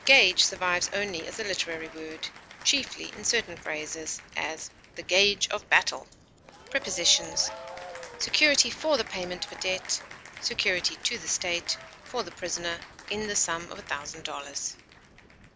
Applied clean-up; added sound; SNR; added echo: none; Applause / Cheering; 17 dB; none.